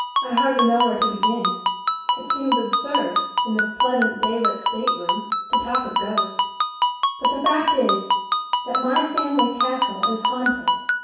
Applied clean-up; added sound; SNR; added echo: none; Ringtone; -3 dB; reverberation time 0.7 s.